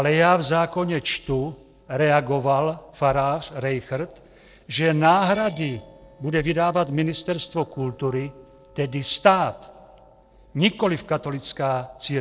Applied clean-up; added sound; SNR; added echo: neural separator model SepFormer DNS4.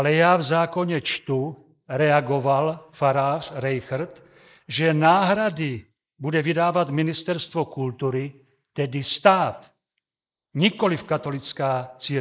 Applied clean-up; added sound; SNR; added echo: neural mask model Resemble Enhance denoiser.